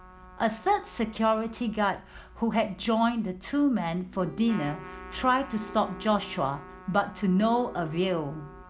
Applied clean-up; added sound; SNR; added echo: none; Acoustic guitar / Strum + Trumpet; 18 dB; none.